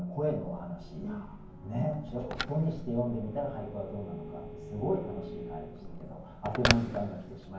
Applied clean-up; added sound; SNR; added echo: none; Telephone; 4 dB; reverberation time 0.9 s.